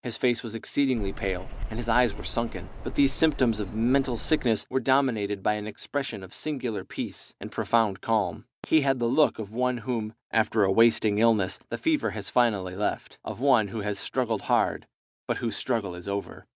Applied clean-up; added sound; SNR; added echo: none; Bird vocalization, bird call, bird song; 7 dB; none.